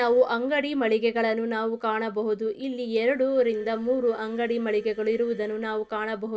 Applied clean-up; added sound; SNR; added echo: neural separator model SepFormer DNS4.